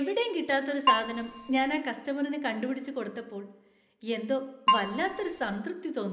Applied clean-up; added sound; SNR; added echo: none; Keyboard (musical); -2 dB; reverberation time 0.7 s.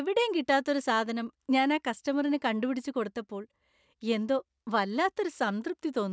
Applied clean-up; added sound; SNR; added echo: none; none; none; none.